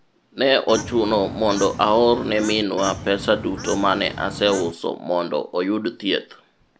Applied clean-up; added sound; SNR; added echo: none; Bird / Fowl; 12 dB; none.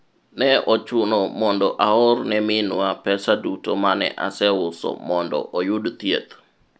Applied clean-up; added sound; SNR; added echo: none; none; none; none.